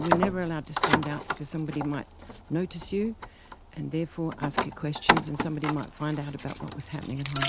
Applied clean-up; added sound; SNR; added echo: none; Keys jangling; 0 dB; none.